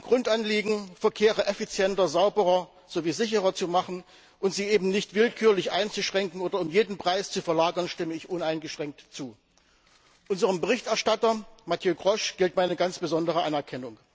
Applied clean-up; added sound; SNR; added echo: none; none; none; none.